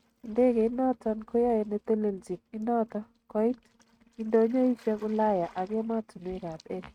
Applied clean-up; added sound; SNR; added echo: neural mask model RNNoise.